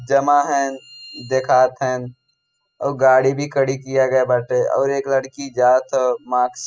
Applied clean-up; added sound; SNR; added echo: classical method spectral subtraction.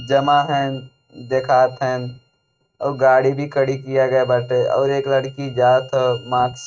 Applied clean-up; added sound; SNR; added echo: neural mask model RNNoise.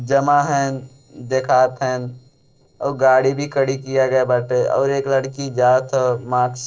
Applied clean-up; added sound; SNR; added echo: neural separator model SepFormer DNS4.